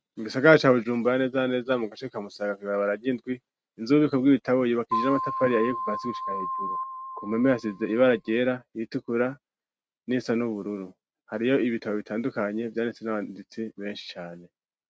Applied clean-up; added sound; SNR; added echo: neural mask model RNNoise.